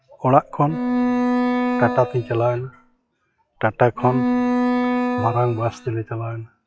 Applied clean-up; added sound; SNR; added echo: classical method log-MMSE.